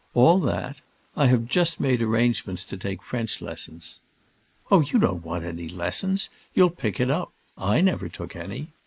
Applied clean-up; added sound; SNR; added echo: neural mask model Resemble Enhance denoiser.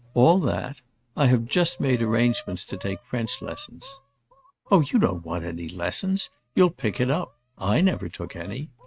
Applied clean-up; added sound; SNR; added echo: neural mask model RNNoise.